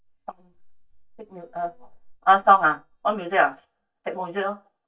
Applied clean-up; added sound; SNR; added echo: neural mask model DeepFilterNet 3.